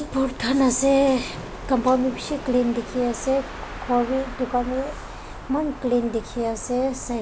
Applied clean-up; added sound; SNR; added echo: none; Wind; 15 dB; none.